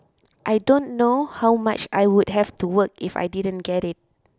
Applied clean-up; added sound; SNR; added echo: none; none; none; none.